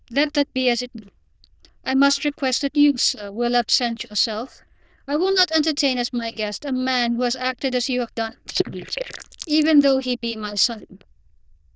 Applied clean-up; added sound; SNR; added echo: neural diffusion model UNIVERSE++.